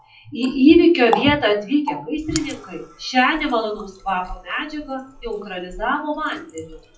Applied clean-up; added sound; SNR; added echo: classical method WPE with log-MMSE.